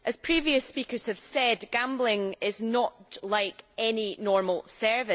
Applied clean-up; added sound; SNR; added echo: none; none; none; none.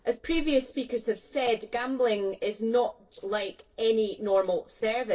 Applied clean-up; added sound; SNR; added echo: neural separator model SepFormer DNS4.